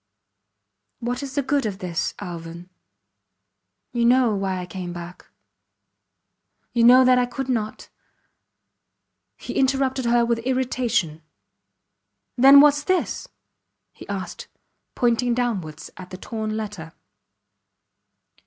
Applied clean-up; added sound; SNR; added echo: none; none; none; none.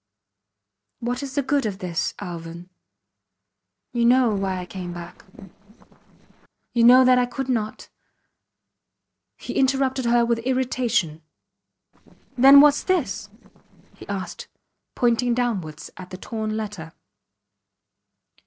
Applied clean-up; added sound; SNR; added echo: neural separator model SepFormer DNS4.